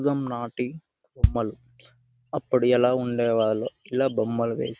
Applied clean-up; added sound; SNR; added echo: none; Bass drum; 5 dB; none.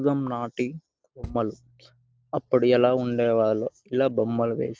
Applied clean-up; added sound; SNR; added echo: neural separator model SepFormer DNS4.